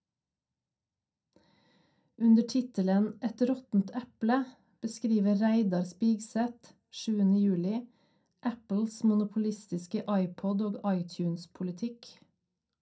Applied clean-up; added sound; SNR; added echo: none; none; none; reverberation time 0.2 s.